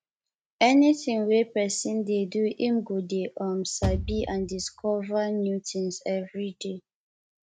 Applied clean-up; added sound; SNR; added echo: neural mask model RNNoise.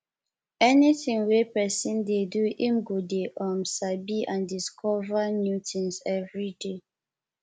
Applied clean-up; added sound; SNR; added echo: none; none; none; none.